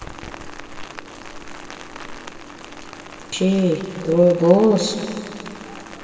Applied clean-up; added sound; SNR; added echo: none; Rain; 15 dB; reverberation time 2.3 s.